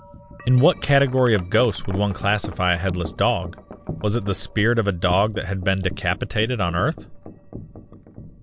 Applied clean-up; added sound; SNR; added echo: none; Wind chime; 15 dB; none.